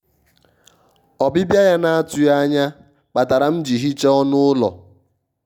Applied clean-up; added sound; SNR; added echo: none; none; none; none.